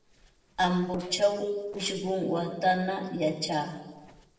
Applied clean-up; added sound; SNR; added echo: neural separator model SepFormer DNS4.